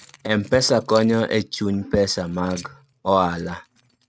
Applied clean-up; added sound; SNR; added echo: neural mask model RNNoise.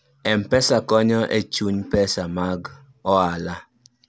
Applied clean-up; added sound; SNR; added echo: none; none; none; none.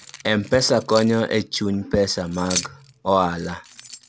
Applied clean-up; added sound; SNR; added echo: none; Keys jangling; 14 dB; none.